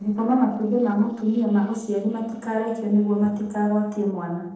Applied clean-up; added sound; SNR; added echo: neural separator model SepFormer DNS4.